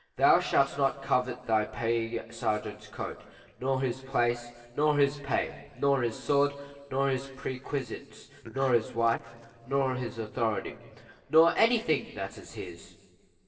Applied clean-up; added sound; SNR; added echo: neural separator model SepFormer DNS4.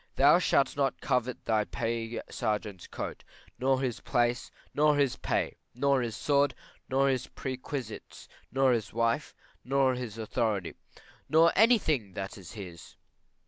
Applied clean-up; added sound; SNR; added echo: none; none; none; none.